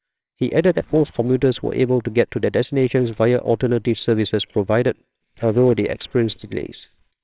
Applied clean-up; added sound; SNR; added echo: neural separator model SepFormer WHAMR!.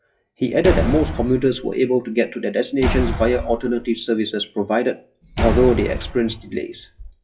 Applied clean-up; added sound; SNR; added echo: classical method WPE with log-MMSE.